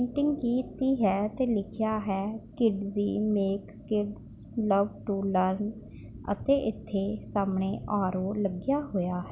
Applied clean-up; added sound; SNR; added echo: none; none; none; none.